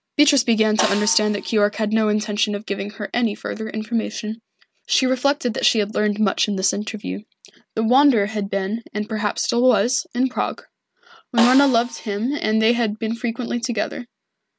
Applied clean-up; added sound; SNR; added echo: none; Snare drum; 11 dB; none.